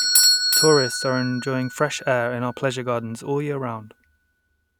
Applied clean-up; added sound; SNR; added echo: none; Bell / Doorbell; 1 dB; none.